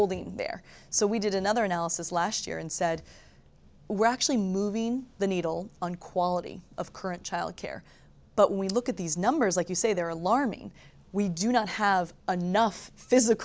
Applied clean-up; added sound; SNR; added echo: none; none; none; none.